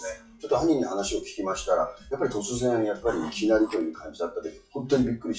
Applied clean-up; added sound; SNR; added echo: classical method WPE with log-MMSE.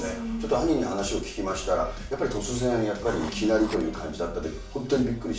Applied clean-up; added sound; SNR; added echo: none; Writing; 15 dB; reverberation time 0.4 s.